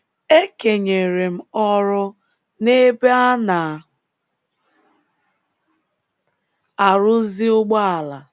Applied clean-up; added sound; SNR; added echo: none; none; none; none.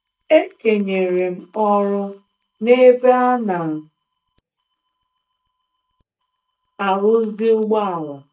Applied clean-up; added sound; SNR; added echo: neural mask model DeepFilterNet 3.